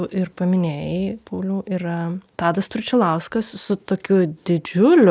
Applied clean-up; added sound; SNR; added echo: none; none; none; none.